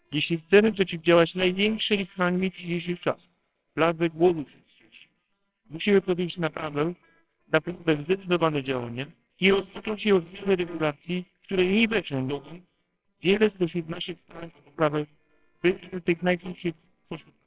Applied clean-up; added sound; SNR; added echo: neural separator model SepFormer WHAMR!.